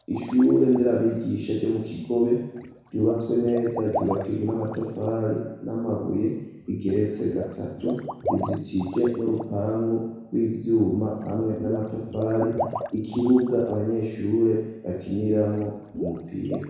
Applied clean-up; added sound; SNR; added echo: none; Water / Liquid; 12 dB; reverberation time 1.1 s.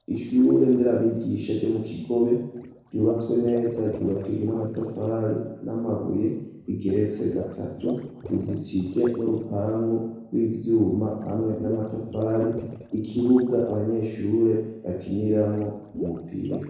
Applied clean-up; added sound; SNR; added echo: neural separator model SepFormer DNS4.